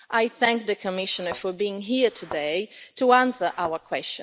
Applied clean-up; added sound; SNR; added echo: none; Thump, thud; 18 dB; none.